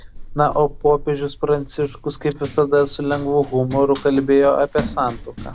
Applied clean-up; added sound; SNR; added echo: none; Run; 14 dB; none.